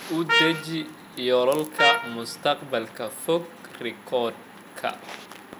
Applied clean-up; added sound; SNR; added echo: none; Trumpet; 0 dB; none.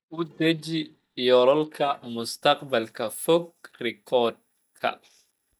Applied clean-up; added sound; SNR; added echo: neural mask model DeepFilterNet 3.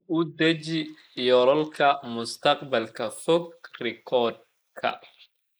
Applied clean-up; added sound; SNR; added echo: neural mask model Resemble Enhance denoiser.